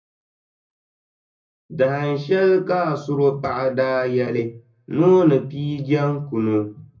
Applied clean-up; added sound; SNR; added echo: none; none; none; reverberation time 0.4 s.